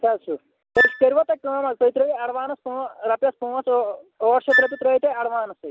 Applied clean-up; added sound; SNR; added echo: none; Wind instrument, woodwind instrument; 1 dB; none.